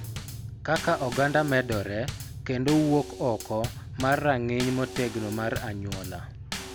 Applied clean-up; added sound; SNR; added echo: none; Bass drum / Snare drum / Drum kit; 9 dB; none.